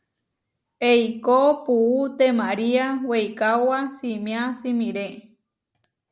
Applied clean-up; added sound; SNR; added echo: none; none; none; none.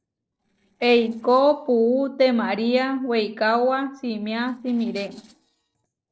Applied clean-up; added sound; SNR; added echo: neural separator model SepFormer DNS4.